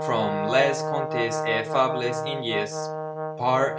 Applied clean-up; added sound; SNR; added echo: none; Brass instrument; 3 dB; none.